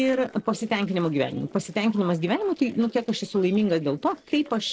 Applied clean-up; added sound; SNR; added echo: neural separator model SepFormer DNS4.